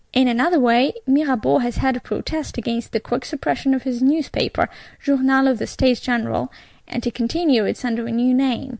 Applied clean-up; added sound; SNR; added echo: none; none; none; none.